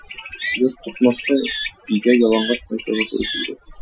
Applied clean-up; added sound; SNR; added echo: classical method Wiener filter.